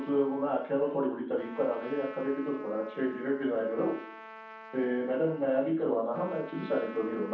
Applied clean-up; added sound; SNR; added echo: none; Trumpet; 17 dB; reverberation time 0.7 s.